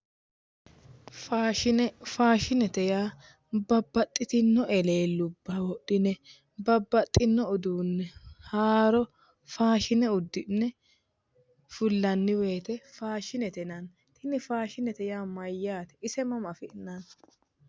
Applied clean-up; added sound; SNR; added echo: none; none; none; none.